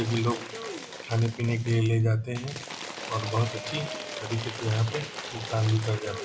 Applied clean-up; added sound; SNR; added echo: none; Applause / Crowd / Cheering; 10 dB; none.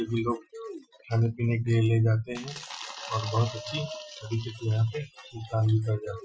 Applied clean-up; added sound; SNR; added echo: classical method Wiener filter.